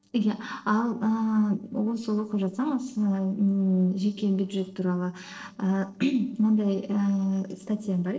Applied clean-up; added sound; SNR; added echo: neural separator model SepFormer DNS4.